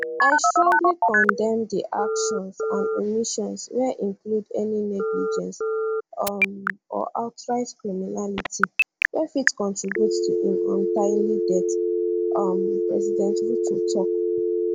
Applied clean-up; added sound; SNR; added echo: none; Telephone; -3 dB; none.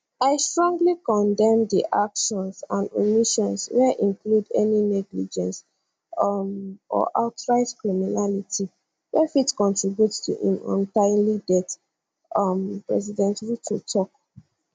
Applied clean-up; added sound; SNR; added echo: none; none; none; none.